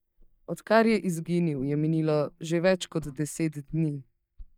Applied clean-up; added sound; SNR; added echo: neural mask model DeepFilterNet 3.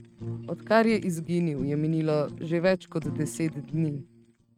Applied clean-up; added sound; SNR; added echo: neural mask model RNNoise.